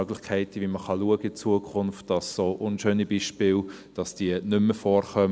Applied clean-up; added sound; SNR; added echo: none; none; none; none.